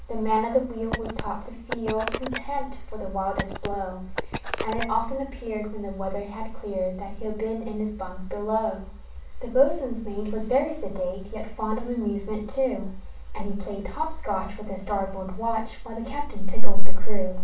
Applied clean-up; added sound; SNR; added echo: none; Telephone; 15 dB; reverberation time 0.3 s.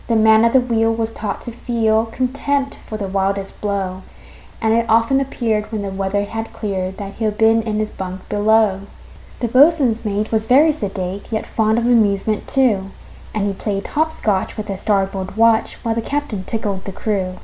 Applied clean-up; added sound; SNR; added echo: none; none; none; none.